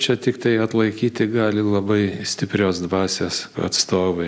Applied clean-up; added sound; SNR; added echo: none; none; none; none.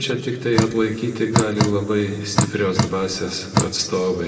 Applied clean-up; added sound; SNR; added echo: none; Drip; 1 dB; reverberation time 1.8 s.